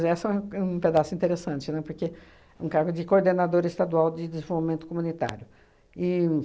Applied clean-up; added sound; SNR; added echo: none; none; none; none.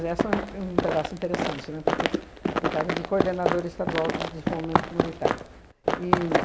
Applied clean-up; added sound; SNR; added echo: none; Run; -4 dB; none.